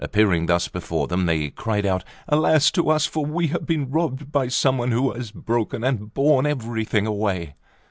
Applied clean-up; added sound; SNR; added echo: none; none; none; none.